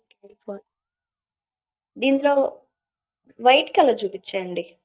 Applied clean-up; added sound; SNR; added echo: neural mask model DeepFilterNet 3.